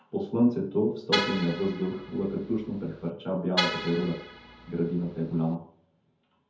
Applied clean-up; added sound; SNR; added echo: none; Vehicle horn, car horn, honking; 6 dB; reverberation time 0.5 s.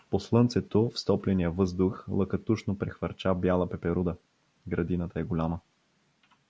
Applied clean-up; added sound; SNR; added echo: none; none; none; none.